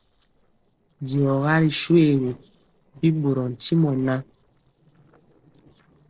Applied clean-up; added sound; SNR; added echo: neural separator model SepFormer DNS4.